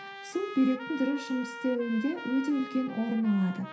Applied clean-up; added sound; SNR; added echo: none; Trumpet; 13 dB; reverberation time 0.5 s.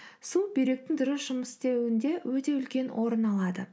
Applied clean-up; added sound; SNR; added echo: none; none; none; none.